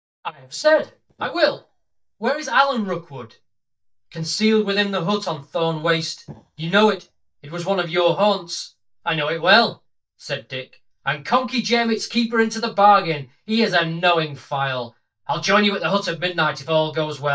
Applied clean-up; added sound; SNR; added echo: neural mask model DeepFilterNet 3.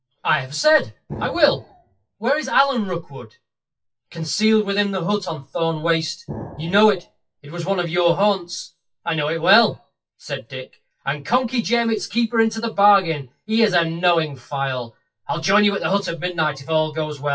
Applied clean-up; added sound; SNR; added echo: classical method WPE with log-MMSE.